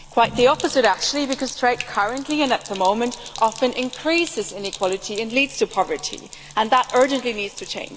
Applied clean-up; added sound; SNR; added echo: none; Sink (filling or washing); 16 dB; none.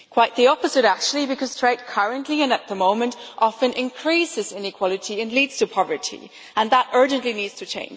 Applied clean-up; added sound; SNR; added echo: none; none; none; none.